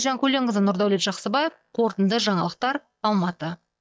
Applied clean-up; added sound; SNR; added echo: neural mask model DeepFilterNet 3.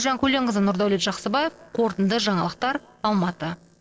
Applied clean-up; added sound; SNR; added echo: neural separator model SepFormer DNS4.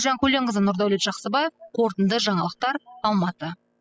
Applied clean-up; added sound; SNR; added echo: classical method spectral subtraction.